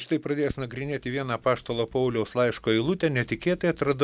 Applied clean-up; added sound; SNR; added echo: neural mask model DeepFilterNet 3.